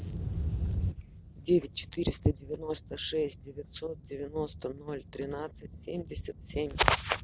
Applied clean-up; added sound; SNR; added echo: none; none; none; none.